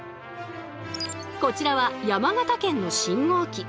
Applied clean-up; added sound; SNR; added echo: none; Trumpet; 19 dB; none.